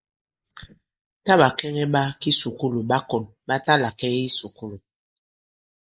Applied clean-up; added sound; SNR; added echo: neural mask model Resemble Enhance denoiser.